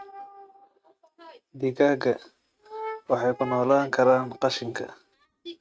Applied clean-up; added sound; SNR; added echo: neural mask model RNNoise.